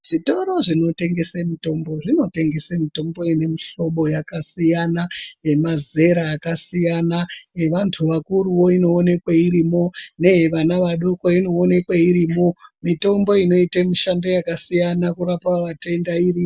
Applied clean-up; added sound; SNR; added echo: none; none; none; none.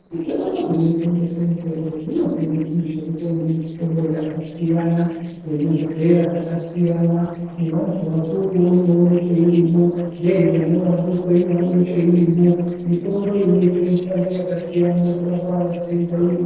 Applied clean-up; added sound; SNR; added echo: neural separator model SepFormer DNS4.